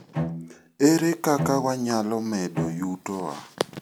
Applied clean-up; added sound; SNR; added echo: none; Bowed string instrument; 8 dB; none.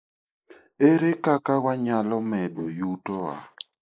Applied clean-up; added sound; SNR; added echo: neural mask model Resemble Enhance denoiser.